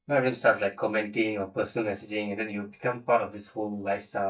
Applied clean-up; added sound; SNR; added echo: neural mask model DeepFilterNet 3.